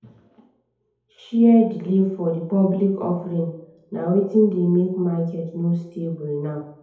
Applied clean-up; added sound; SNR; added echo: none; none; none; reverberation time 2.0 s.